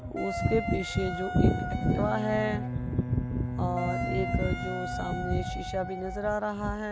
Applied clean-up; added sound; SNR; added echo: none; Bowed string instrument + Wind instrument, woodwind instrument; 5 dB; none.